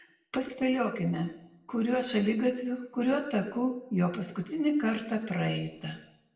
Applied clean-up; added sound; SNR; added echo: none; none; none; reverberation time 0.7 s.